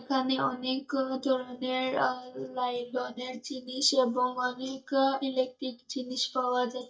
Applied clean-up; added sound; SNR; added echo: neural mask model DeepFilterNet 3.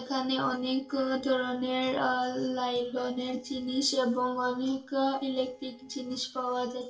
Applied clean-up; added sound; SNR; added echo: neural separator model SepFormer DNS4.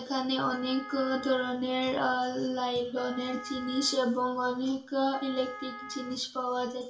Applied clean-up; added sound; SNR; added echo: none; Wind instrument, woodwind instrument; 16 dB; reverberation time 0.4 s.